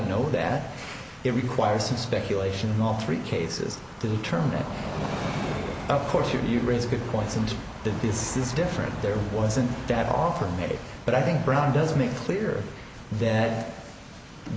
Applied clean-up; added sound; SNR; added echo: none; Train; 12 dB; none.